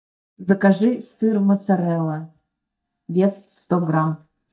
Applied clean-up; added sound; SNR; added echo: neural mask model DeepFilterNet 3.